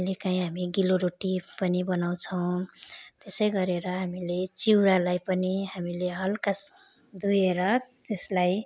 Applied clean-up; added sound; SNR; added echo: none; none; none; none.